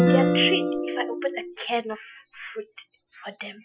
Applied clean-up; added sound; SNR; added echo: classical method Wiener filter.